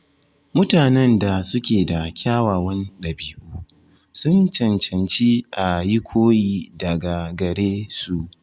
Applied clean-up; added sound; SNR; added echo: none; none; none; none.